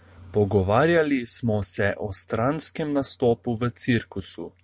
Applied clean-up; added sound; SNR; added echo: none; none; none; none.